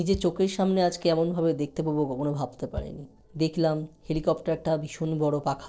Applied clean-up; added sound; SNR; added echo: neural separator model SepFormer DNS4.